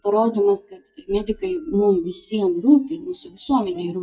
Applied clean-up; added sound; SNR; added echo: neural mask model DeepFilterNet 3.